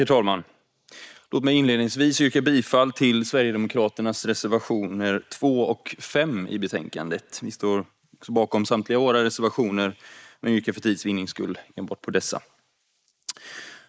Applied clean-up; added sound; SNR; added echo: neural mask model Resemble Enhance denoiser.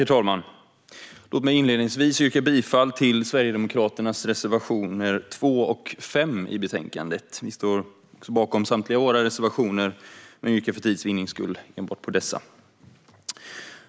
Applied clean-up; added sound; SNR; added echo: none; none; none; none.